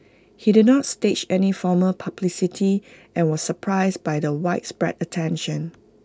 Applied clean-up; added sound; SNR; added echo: none; none; none; none.